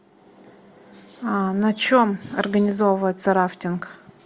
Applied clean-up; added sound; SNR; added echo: none; none; none; none.